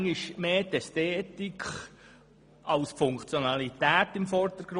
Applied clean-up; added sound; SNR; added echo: none; none; none; none.